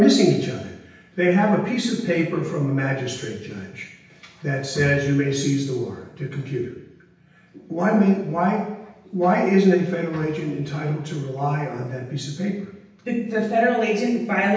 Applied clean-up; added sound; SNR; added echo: none; none; none; reverberation time 0.9 s.